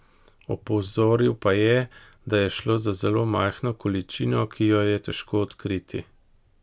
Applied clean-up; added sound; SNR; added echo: none; none; none; none.